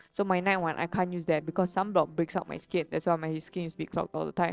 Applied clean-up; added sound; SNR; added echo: neural separator model SepFormer DNS4.